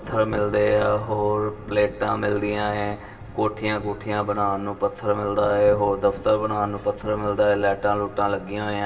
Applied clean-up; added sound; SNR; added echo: none; Thunder; 19 dB; reverberation time 2.9 s.